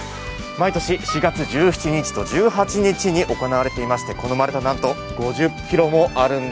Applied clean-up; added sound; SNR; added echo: none; Harp; 17 dB; none.